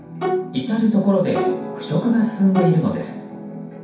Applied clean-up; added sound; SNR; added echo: none; Bowed string instrument; 7 dB; reverberation time 0.6 s.